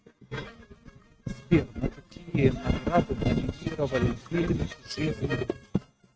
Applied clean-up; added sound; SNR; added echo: neural mask model RNNoise.